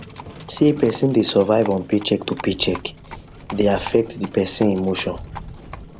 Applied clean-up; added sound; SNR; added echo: none; Livestock, farm animals, working animals; 16 dB; none.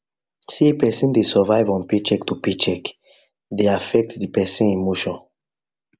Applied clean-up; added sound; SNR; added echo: none; none; none; none.